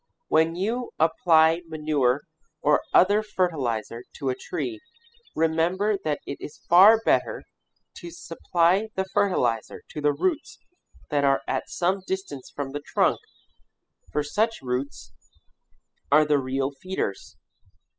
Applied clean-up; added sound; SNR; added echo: classical method spectral subtraction.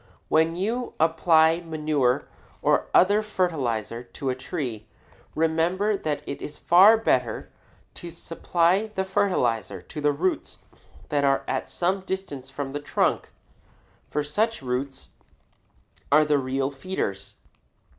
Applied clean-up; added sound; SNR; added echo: none; none; none; none.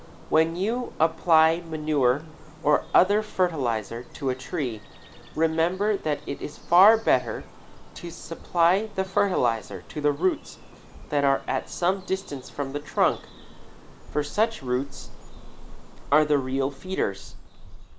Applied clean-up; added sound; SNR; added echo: none; Bird vocalization, bird call, bird song; 15 dB; none.